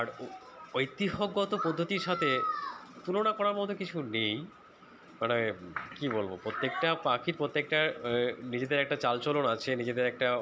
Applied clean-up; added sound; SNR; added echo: none; none; none; none.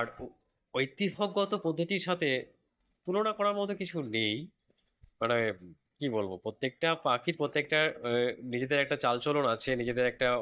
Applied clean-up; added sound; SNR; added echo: neural mask model DeepFilterNet 3.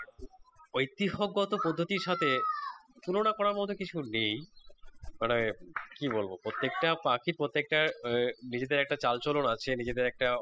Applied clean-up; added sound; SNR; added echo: classical method spectral subtraction.